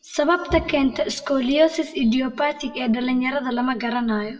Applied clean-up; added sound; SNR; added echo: classical method WPE with log-MMSE.